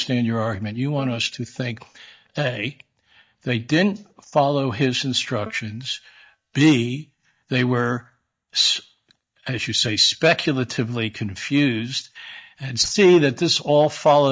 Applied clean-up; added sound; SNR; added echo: neural mask model DeepFilterNet 3.